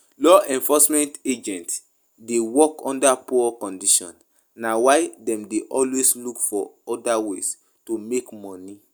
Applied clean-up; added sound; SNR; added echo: none; none; none; none.